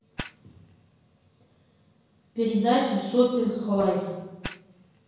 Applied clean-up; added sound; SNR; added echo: none; Fire; 18 dB; reverberation time 1.0 s.